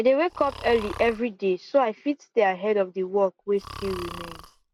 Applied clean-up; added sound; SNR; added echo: none; Breathing; 17 dB; none.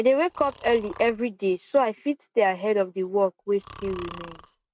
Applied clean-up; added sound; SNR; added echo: neural mask model RNNoise.